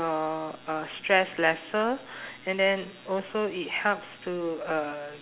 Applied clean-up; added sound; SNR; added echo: none; none; none; none.